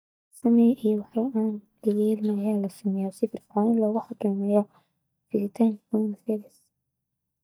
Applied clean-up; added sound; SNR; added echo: neural mask model DeepFilterNet 3.